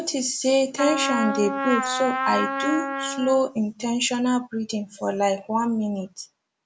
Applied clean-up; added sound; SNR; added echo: none; Trumpet; 4 dB; none.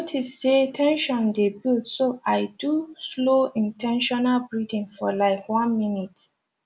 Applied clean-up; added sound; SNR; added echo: none; none; none; none.